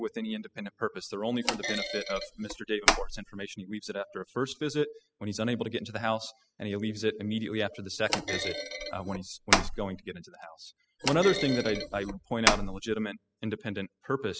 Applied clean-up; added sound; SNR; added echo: classical method spectral subtraction.